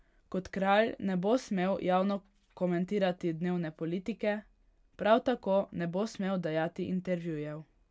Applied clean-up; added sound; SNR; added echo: none; none; none; none.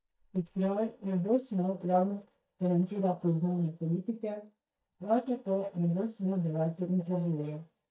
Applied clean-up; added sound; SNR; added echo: neural mask model DeepFilterNet 3.